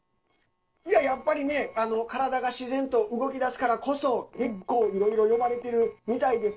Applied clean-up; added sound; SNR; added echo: neural separator model SepFormer DNS4.